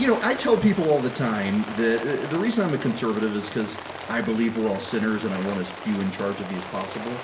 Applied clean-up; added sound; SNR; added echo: none; Rain; 12 dB; reverberation time 0.5 s.